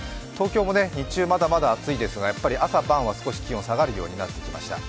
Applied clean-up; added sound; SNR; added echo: none; none; none; none.